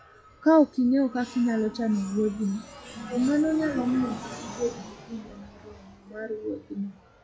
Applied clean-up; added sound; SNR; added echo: classical method log-MMSE.